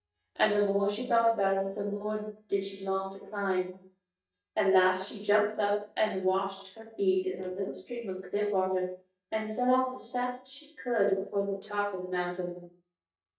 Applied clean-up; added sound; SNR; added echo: neural mask model DeepFilterNet 3.